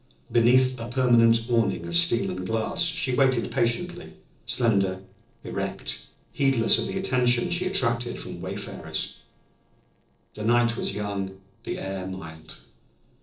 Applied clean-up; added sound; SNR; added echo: neural separator model SepFormer DNS4.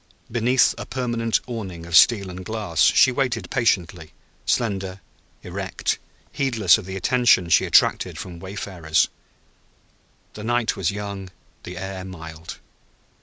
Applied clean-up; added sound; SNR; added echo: none; none; none; none.